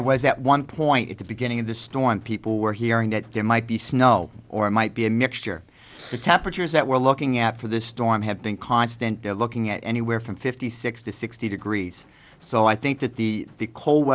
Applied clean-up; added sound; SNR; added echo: none; none; none; none.